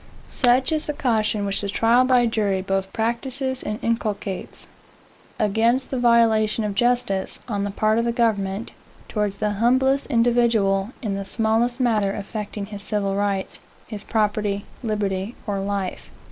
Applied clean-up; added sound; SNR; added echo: neural mask model Resemble Enhance denoiser.